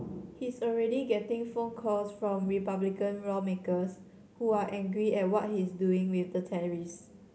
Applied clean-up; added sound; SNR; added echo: none; none; none; none.